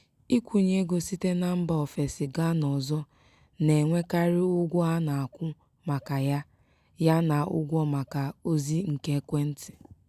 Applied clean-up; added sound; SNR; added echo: none; none; none; none.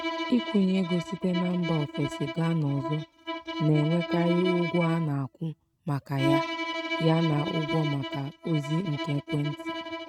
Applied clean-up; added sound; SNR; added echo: neural mask model RNNoise.